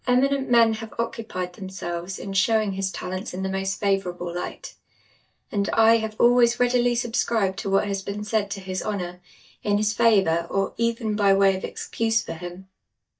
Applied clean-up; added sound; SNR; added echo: neural mask model DeepFilterNet 3.